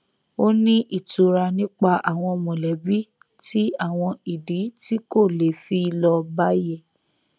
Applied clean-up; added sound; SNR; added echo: none; none; none; none.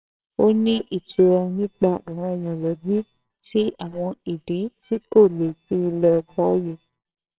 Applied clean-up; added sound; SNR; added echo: neural separator model SepFormer WHAMR!.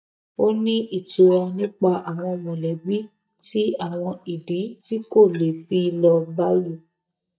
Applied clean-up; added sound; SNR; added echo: neural mask model DeepFilterNet 3.